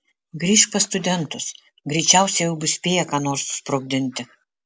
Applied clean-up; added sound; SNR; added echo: none; none; none; none.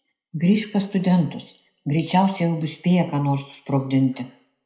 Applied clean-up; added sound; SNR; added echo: none; none; none; reverberation time 0.5 s.